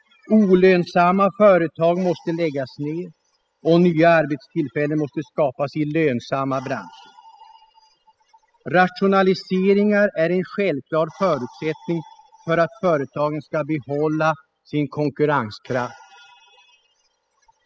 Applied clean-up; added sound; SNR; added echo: classical method spectral subtraction.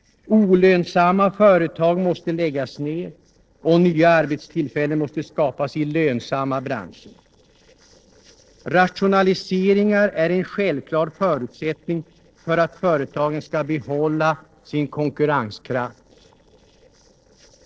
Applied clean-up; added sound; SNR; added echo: neural separator model SepFormer DNS4.